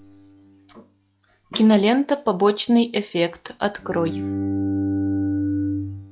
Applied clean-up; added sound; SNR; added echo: classical method log-MMSE.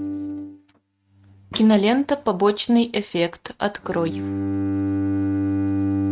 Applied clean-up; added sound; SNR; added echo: neural mask model RNNoise.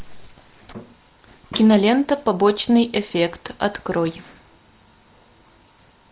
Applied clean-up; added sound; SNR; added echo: none; none; none; none.